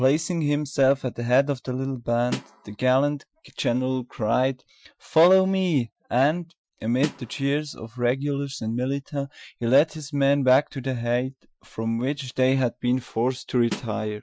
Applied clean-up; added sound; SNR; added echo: classical method Wiener filter.